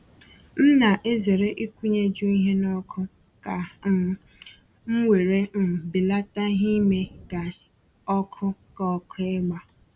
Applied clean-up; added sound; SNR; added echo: none; none; none; none.